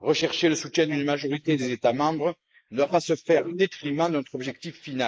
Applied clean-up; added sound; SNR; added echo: neural mask model Resemble Enhance denoiser.